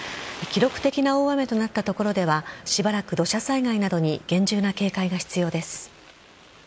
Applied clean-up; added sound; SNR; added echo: none; none; none; none.